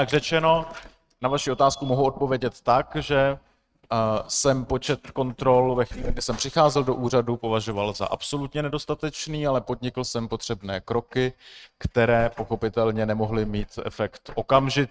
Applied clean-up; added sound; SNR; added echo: neural mask model RNNoise.